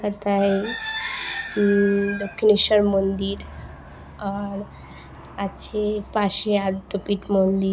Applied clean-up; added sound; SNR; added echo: none; Aircraft; 20 dB; none.